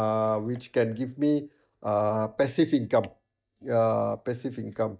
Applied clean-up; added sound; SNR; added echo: neural mask model DeepFilterNet 3.